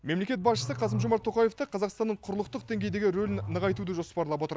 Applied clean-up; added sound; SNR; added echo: none; Growling; 10 dB; none.